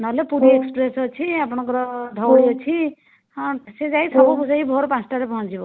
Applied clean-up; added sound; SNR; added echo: none; Brass instrument; 0 dB; none.